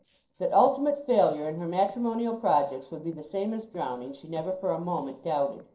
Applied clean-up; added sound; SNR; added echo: neural separator model SepFormer DNS4.